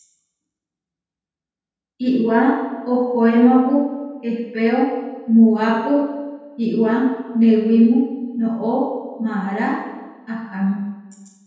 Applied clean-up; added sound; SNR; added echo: none; none; none; reverberation time 1.1 s.